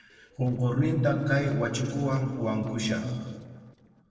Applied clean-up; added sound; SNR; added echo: neural separator model SepFormer DNS4.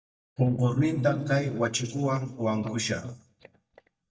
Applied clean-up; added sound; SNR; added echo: neural mask model DeepFilterNet 3.